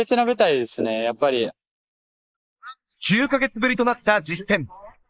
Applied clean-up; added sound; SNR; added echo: neural mask model Resemble Enhance denoiser.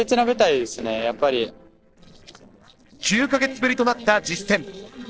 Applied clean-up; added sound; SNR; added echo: neural separator model SepFormer DNS4.